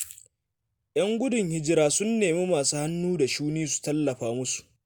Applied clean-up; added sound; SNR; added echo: none; none; none; none.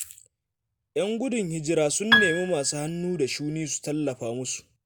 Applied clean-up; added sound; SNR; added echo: none; Piano; -1 dB; none.